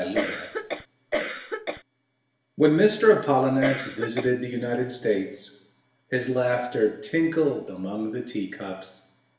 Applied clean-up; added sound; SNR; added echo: none; Cough; 4 dB; reverberation time 0.8 s.